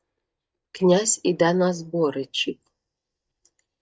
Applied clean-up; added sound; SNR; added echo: neural mask model DeepFilterNet 3.